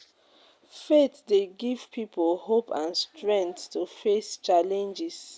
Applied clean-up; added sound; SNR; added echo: none; none; none; none.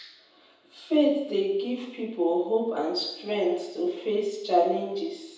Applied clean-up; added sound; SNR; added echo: none; none; none; reverberation time 0.9 s.